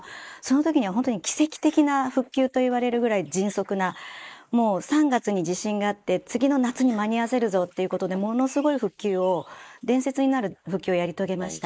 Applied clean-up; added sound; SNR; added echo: neural mask model Resemble Enhance denoiser.